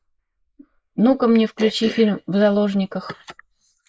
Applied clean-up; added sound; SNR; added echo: neural mask model Resemble Enhance denoiser.